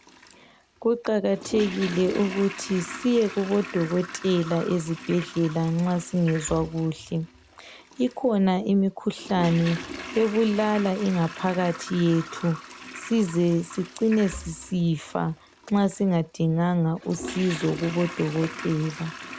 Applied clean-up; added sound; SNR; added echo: none; Toilet flush; 14 dB; none.